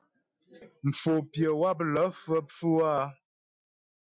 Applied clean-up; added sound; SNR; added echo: none; none; none; none.